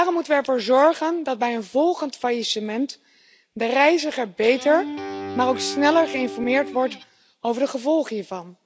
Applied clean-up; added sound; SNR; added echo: none; Guitar; 10 dB; none.